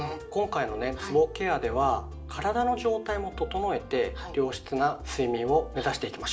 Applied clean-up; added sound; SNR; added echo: none; none; none; reverberation time 0.5 s.